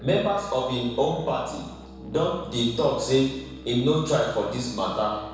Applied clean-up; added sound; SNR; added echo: none; Musical instrument; 17 dB; reverberation time 0.9 s.